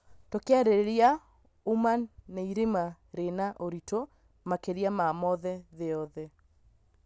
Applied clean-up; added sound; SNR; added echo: none; none; none; none.